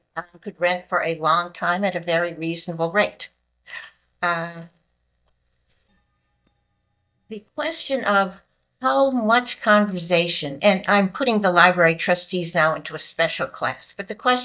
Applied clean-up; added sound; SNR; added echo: neural mask model DeepFilterNet 3.